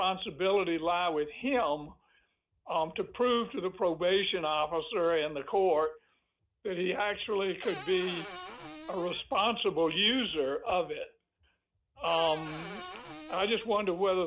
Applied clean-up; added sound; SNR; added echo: none; Cupboard open or close / Door; 12 dB; none.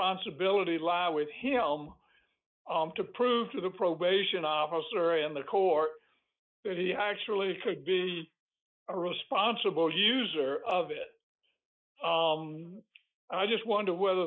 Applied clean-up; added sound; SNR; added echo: neural mask model Resemble Enhance denoiser.